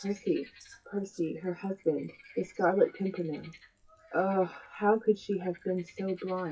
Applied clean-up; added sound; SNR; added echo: classical method WPE with log-MMSE.